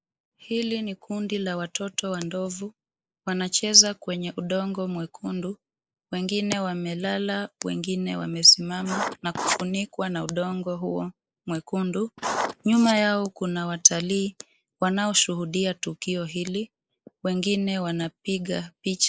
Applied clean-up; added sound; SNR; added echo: neural mask model Resemble Enhance denoiser.